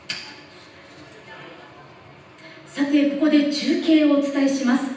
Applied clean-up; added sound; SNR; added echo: none; none; none; reverberation time 0.9 s.